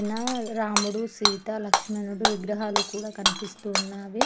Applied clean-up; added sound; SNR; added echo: none; Shatter / Hammer; -2 dB; none.